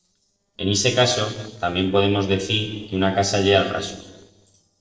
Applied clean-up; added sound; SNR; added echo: neural separator model SepFormer DNS4.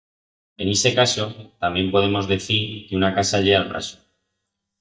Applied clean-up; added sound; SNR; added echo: neural mask model DeepFilterNet 3.